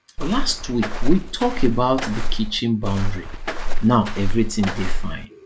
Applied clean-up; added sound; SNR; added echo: none; Walk, footsteps; -2 dB; none.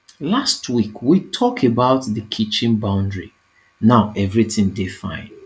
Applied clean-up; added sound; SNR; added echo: none; none; none; none.